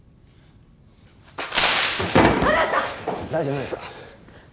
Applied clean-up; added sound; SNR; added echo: none; none; none; none.